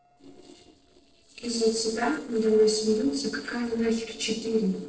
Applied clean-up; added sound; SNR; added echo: neural separator model SepFormer DNS4.